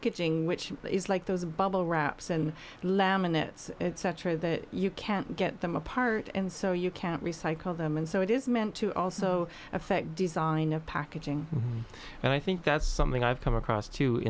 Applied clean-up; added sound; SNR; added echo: none; none; none; none.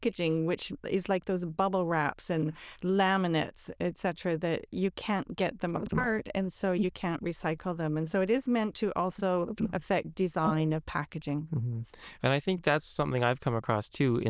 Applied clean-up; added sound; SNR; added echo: neural diffusion model UNIVERSE++.